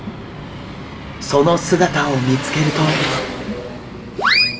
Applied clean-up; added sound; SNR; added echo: none; Engine; 7 dB; reverberation time 1.0 s.